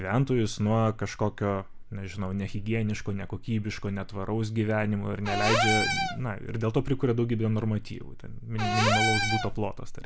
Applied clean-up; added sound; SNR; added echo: none; Cupboard open or close / Door; 0 dB; none.